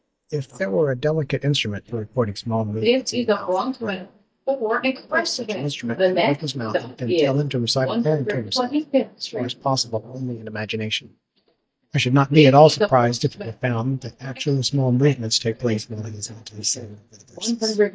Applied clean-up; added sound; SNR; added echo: neural mask model DeepFilterNet 3.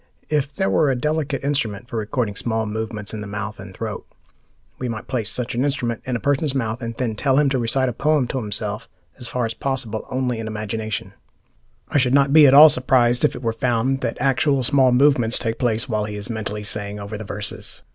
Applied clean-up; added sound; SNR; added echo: none; none; none; none.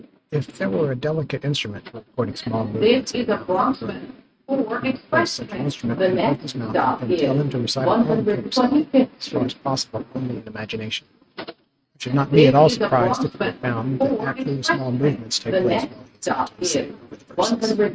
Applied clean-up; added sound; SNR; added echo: neural mask model RNNoise.